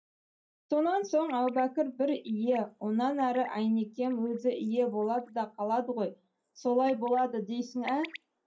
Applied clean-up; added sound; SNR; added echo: neural mask model DeepFilterNet 3.